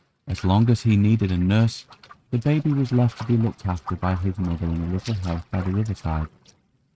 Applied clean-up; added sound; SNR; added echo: neural mask model RNNoise.